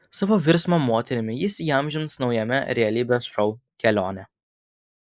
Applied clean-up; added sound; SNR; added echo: neural mask model Resemble Enhance denoiser.